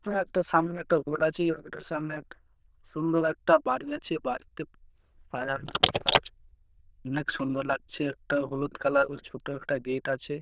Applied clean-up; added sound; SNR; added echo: neural diffusion model UNIVERSE++.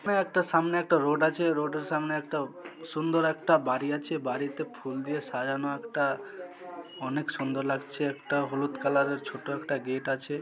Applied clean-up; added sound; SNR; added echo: none; none; none; none.